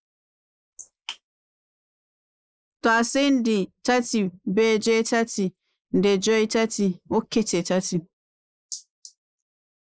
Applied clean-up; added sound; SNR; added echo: neural mask model Resemble Enhance denoiser.